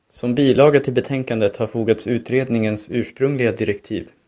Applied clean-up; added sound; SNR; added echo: none; none; none; none.